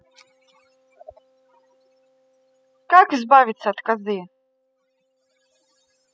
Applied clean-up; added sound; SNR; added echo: classical method spectral subtraction.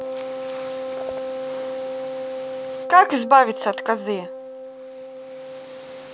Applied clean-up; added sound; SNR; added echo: none; Wind instrument, woodwind instrument; 7 dB; none.